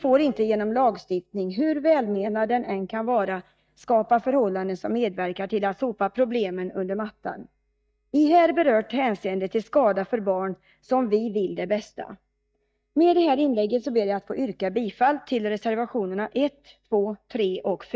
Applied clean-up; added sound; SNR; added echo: neural mask model DeepFilterNet 3.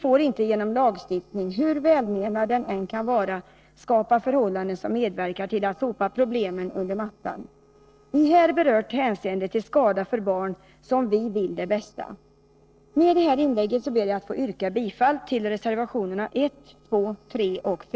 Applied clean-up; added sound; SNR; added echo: neural separator model SepFormer DNS4.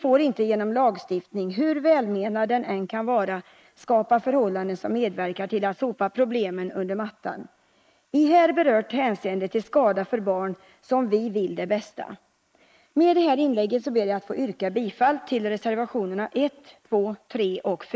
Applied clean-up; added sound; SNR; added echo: neural mask model Resemble Enhance denoiser.